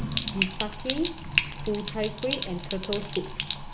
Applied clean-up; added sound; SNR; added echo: none; Sink (filling or washing); -4 dB; none.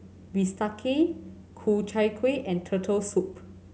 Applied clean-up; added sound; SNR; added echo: none; none; none; none.